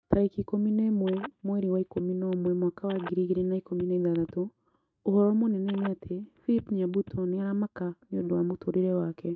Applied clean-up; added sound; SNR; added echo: neural mask model RNNoise.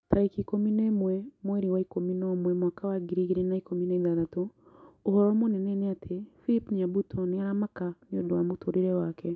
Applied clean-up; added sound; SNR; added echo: none; none; none; none.